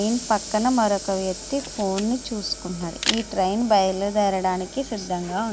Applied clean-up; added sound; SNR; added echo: none; Sliding door / Hiss + Camera; 11 dB; none.